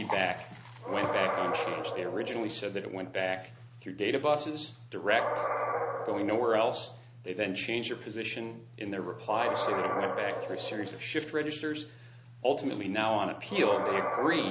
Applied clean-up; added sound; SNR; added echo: none; Animal; 4 dB; none.